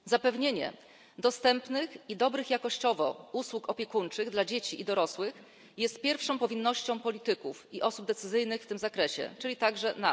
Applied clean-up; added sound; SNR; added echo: none; none; none; none.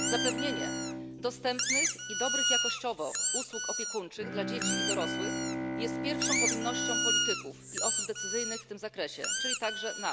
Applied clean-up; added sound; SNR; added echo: none; Squeak + Bowed string instrument; -5 dB; none.